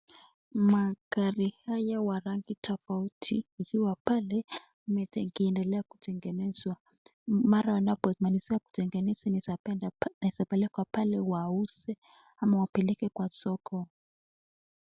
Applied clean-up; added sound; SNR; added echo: none; none; none; none.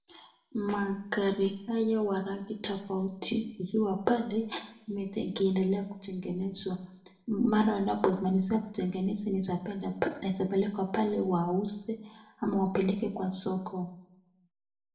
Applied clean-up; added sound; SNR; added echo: none; none; none; reverberation time 0.5 s.